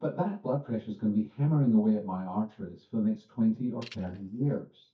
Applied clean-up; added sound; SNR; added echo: neural mask model DeepFilterNet 3.